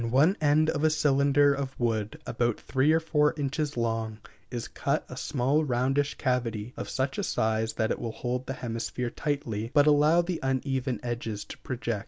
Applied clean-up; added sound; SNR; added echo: none; none; none; none.